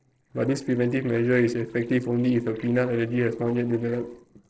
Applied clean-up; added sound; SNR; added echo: neural separator model SepFormer DNS4.